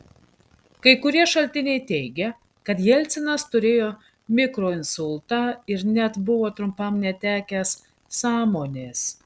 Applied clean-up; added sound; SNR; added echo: none; none; none; none.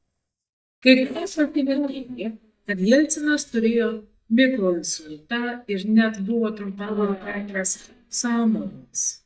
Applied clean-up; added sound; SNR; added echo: neural mask model DeepFilterNet 3.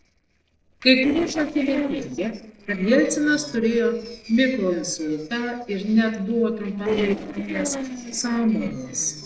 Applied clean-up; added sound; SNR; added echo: neural separator model SepFormer DNS4.